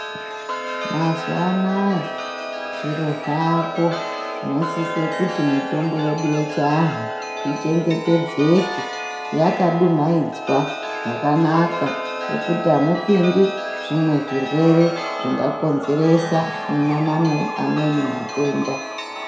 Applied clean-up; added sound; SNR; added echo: none; Chime; 7 dB; reverberation time 0.5 s.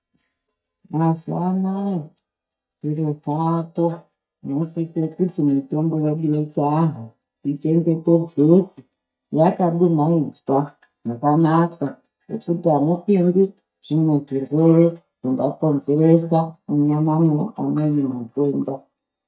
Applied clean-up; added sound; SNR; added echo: neural mask model DeepFilterNet 3.